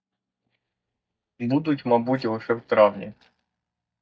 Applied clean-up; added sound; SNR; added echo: neural mask model DeepFilterNet 3.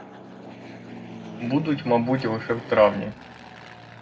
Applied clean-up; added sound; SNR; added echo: none; Fixed-wing aircraft, airplane; 13 dB; reverberation time 0.3 s.